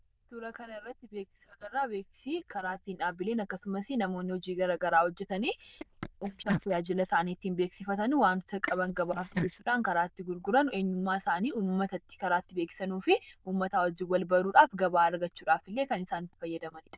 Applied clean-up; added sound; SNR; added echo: neural diffusion model UNIVERSE++.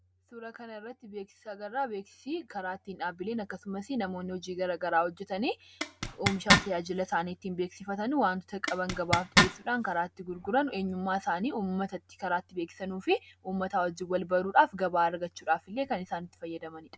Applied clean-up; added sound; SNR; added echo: none; Zipper (clothing); -3 dB; none.